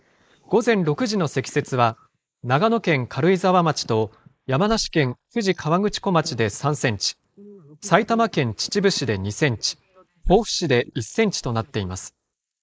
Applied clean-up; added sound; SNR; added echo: neural mask model Resemble Enhance denoiser.